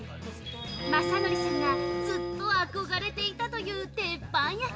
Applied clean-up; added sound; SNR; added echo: none; Bowed string instrument; 1 dB; none.